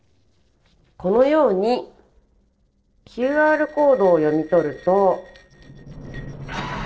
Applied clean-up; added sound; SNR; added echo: neural separator model SepFormer DNS4.